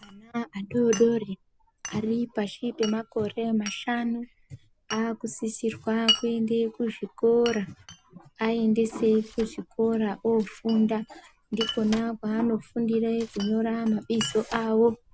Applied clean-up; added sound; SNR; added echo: none; Glass; 13 dB; none.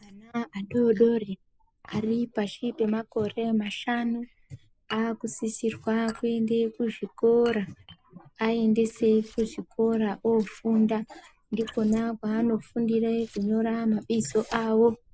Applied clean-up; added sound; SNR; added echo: neural mask model Resemble Enhance denoiser.